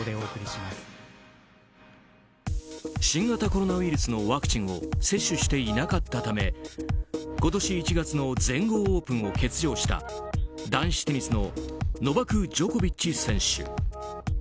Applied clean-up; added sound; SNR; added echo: none; none; none; none.